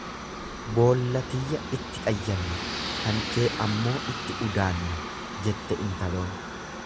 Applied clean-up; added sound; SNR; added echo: none; Aircraft; 6 dB; none.